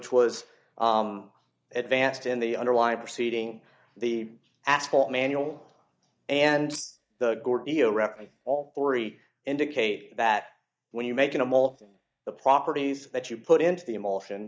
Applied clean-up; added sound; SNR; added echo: neural mask model DeepFilterNet 3.